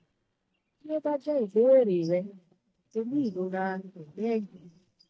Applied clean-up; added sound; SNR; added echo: neural mask model DeepFilterNet 3.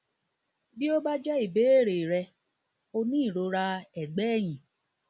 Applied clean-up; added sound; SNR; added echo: none; none; none; none.